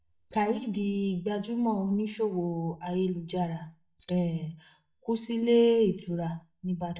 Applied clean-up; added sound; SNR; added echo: neural mask model DeepFilterNet 3.